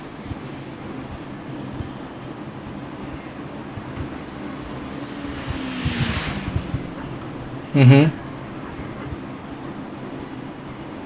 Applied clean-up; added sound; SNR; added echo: none; Motorcycle / Engine; 12 dB; none.